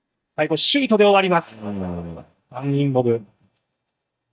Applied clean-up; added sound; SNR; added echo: neural mask model DeepFilterNet 3.